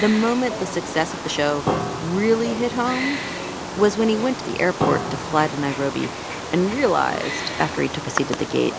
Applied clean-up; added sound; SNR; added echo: none; Piano + Wild animals; 6 dB; none.